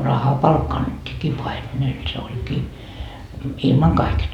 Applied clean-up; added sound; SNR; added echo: none; none; none; none.